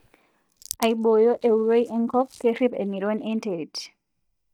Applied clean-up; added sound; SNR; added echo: neural mask model DeepFilterNet 3.